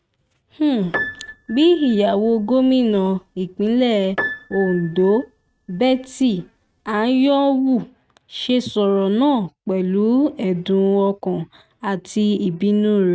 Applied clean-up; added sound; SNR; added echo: neural mask model RNNoise.